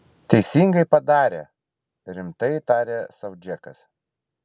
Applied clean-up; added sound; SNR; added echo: none; none; none; none.